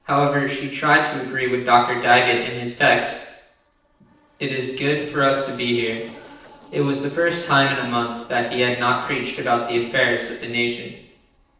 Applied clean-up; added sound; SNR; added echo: neural separator model SepFormer DNS4.